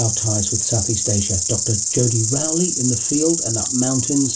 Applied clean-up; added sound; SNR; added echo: none; Insect; 0 dB; reverberation time 0.2 s.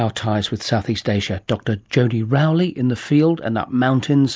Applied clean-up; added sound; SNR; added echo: none; none; none; none.